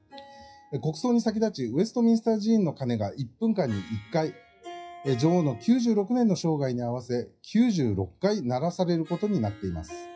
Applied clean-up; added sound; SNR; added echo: classical method WPE with log-MMSE.